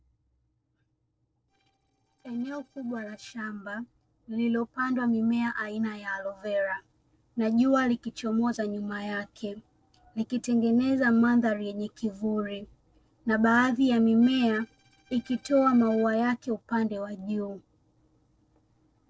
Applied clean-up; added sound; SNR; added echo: neural separator model SepFormer DNS4.